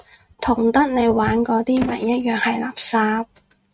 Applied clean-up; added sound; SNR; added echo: neural mask model RNNoise.